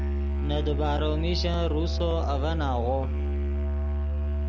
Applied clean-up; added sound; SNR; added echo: none; Musical instrument; -5 dB; none.